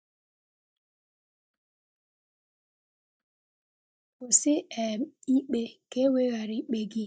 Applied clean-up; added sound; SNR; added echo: neural mask model DeepFilterNet 3.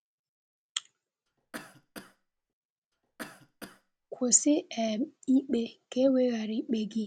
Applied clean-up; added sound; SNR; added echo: none; Cough; 18 dB; none.